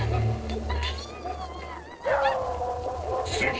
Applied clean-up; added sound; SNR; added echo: neural separator model SepFormer DNS4.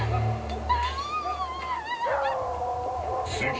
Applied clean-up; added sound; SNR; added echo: none; Dog; 1 dB; reverberation time 0.2 s.